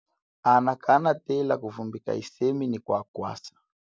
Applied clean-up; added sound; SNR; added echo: none; none; none; none.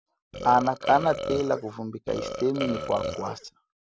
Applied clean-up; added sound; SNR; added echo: none; Burping, eructation; 7 dB; none.